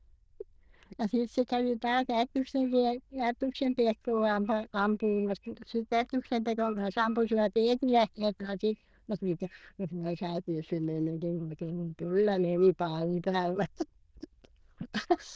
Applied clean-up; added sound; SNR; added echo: neural diffusion model UNIVERSE++.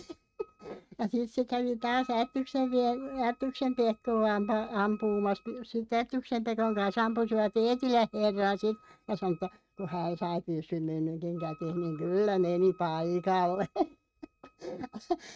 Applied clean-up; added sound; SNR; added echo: neural mask model RNNoise.